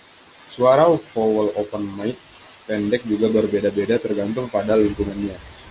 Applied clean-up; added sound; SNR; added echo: none; none; none; none.